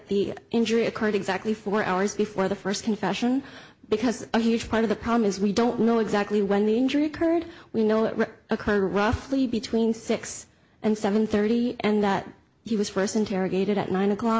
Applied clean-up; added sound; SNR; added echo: none; none; none; none.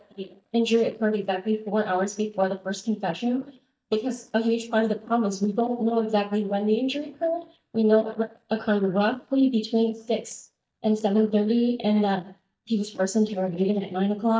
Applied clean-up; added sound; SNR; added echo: neural mask model DeepFilterNet 3.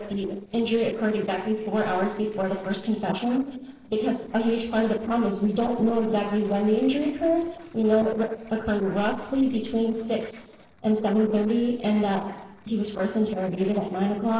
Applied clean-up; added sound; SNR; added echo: neural separator model SepFormer DNS4.